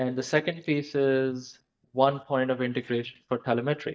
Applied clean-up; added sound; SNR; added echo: neural mask model DeepFilterNet 3.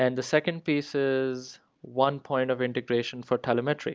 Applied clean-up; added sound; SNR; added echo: none; none; none; none.